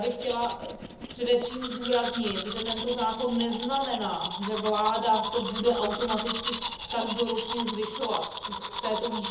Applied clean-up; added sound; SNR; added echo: none; Domestic sounds, home sounds; 6 dB; reverberation time 0.7 s.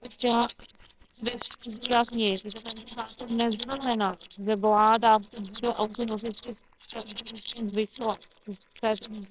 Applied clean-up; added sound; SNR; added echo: neural separator model SepFormer WHAMR!.